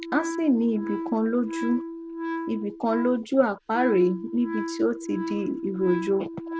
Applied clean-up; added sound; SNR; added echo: none; Wind instrument, woodwind instrument; 7 dB; none.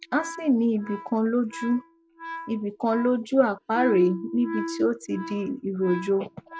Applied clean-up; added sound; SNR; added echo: classical method log-MMSE.